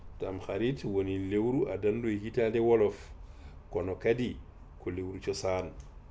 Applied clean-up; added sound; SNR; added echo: none; none; none; none.